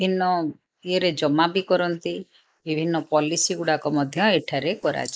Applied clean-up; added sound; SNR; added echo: neural mask model Resemble Enhance denoiser.